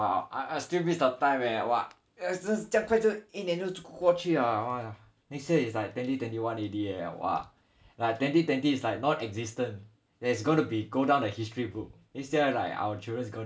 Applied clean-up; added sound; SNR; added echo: none; none; none; none.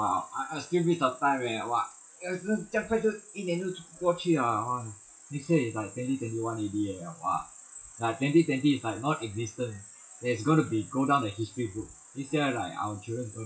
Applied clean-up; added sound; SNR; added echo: classical method WPE with log-MMSE.